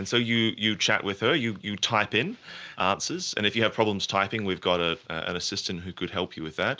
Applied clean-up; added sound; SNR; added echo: none; none; none; none.